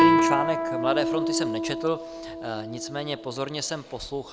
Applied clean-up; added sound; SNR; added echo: none; Guitar; -4 dB; none.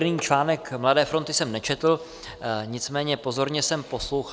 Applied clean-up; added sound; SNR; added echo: none; none; none; none.